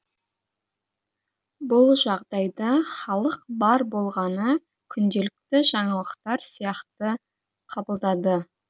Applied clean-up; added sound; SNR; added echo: none; none; none; none.